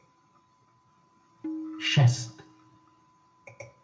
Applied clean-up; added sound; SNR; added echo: none; Tabla; 11 dB; reverberation time 0.3 s.